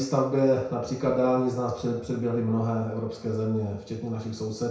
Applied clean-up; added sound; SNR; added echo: none; none; none; reverberation time 0.6 s.